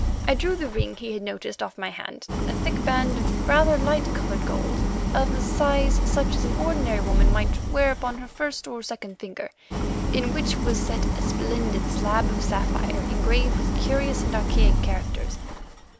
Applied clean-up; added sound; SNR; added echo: none; Idling; -4 dB; none.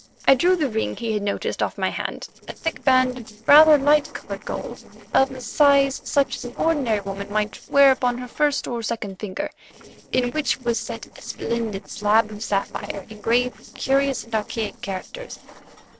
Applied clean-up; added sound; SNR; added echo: neural separator model SepFormer DNS4.